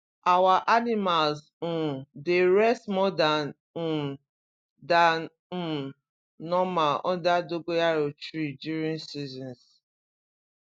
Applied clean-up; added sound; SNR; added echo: none; none; none; none.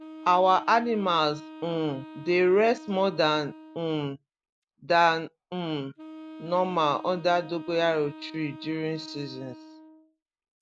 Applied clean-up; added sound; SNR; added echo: none; Wind instrument, woodwind instrument; 17 dB; none.